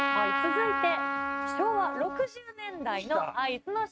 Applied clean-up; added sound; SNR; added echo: neural mask model RNNoise.